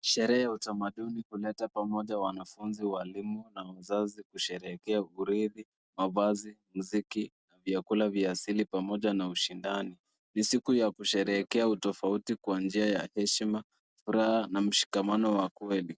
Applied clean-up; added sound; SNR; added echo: none; none; none; none.